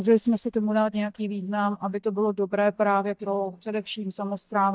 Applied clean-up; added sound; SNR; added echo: neural mask model DeepFilterNet 3.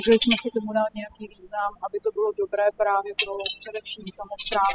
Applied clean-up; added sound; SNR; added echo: classical method spectral subtraction.